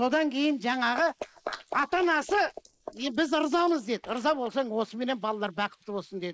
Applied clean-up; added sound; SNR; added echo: neural mask model Resemble Enhance denoiser.